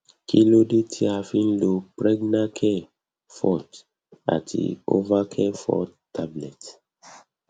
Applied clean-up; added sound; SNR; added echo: none; none; none; none.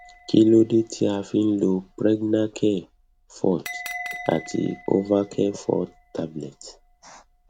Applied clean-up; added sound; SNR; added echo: none; Bell; 18 dB; none.